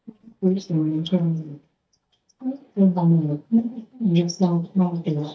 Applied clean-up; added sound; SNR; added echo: neural mask model DeepFilterNet 3.